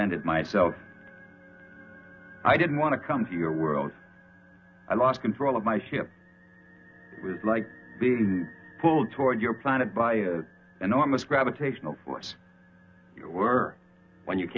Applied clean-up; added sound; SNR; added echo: none; none; none; none.